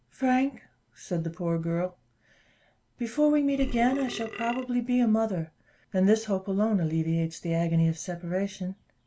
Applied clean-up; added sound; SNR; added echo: none; Burping, eructation; 9 dB; none.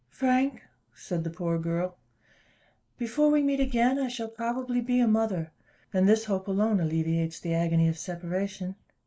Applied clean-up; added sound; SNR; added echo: neural mask model Resemble Enhance denoiser.